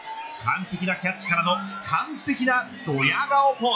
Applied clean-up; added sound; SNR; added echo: classical method log-MMSE.